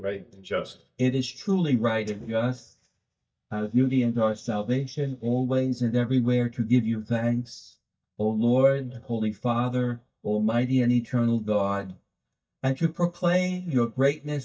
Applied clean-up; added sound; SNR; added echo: neural mask model DeepFilterNet 3.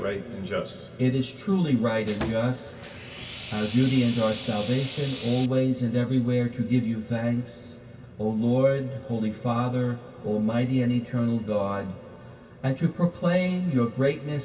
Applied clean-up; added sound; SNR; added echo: none; Sawing; 12 dB; reverberation time 0.1 s.